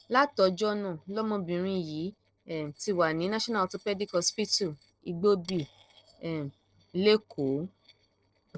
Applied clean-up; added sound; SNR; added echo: neural separator model SepFormer DNS4.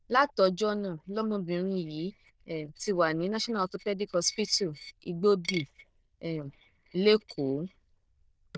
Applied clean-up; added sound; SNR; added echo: neural diffusion model UNIVERSE++.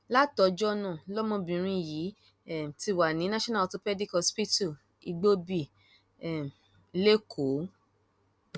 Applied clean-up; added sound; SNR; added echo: none; none; none; none.